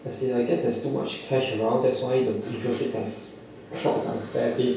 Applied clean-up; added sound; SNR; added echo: none; none; none; reverberation time 0.6 s.